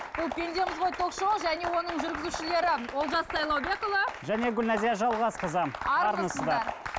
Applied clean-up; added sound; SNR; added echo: none; none; none; none.